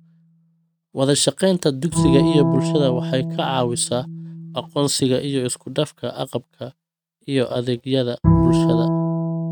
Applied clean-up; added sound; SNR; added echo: neural mask model RNNoise.